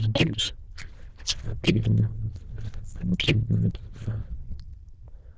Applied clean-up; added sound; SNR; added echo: neural diffusion model UNIVERSE++.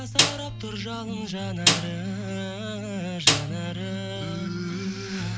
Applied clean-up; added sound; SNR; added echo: none; Snare drum; -4 dB; none.